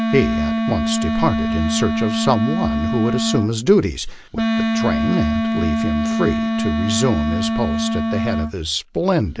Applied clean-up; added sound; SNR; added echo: none; Wind instrument, woodwind instrument; -1 dB; none.